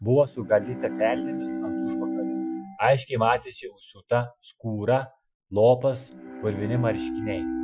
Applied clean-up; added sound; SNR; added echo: classical method Wiener filter.